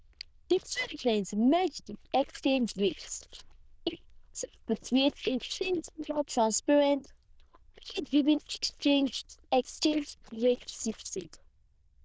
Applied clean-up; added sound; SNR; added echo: neural diffusion model UNIVERSE++.